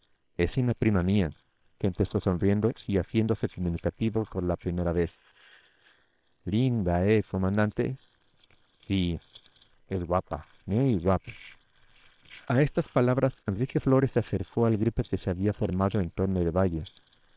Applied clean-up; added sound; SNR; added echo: neural separator model SepFormer WHAM!.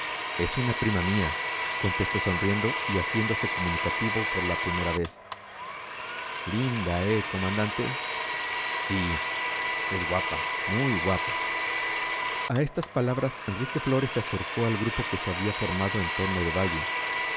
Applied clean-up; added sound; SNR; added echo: none; Domestic sounds, home sounds; 1 dB; none.